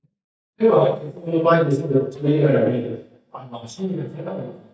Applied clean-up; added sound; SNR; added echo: neural mask model DeepFilterNet 3.